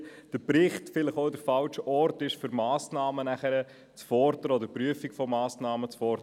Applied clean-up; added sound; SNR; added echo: none; none; none; none.